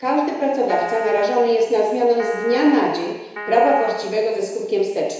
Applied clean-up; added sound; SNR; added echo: none; Piano; 13 dB; reverberation time 1.0 s.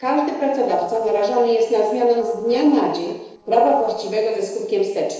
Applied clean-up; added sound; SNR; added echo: neural separator model SepFormer DNS4.